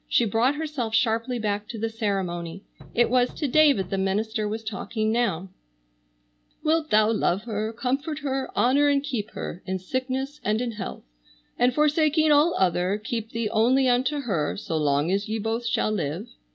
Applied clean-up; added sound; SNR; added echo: none; Knock; 19 dB; none.